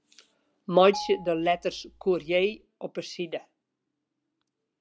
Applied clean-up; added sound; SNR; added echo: none; Marimba, xylophone; 15 dB; none.